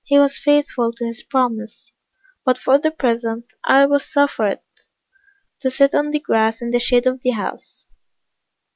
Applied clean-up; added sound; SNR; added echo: none; none; none; none.